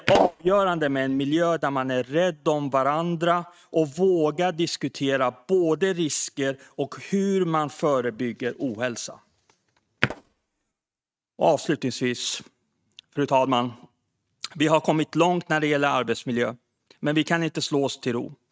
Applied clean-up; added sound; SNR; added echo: neural mask model RNNoise.